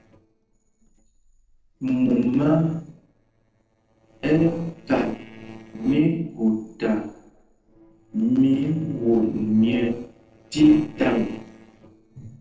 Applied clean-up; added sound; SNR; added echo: neural separator model SepFormer DNS4.